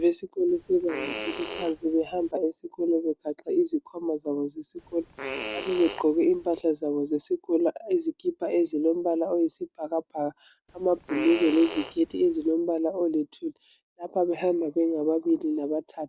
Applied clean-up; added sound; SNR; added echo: none; Fart; 11 dB; none.